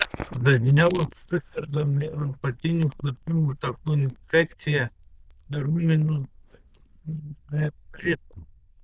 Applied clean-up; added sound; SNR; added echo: neural diffusion model UNIVERSE++.